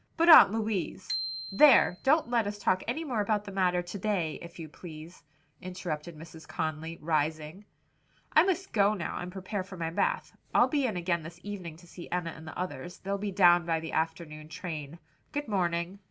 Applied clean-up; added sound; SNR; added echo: none; Bicycle bell; 13 dB; none.